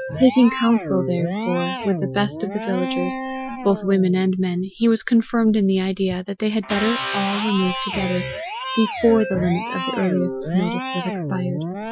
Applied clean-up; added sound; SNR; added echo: classical method Wiener filter.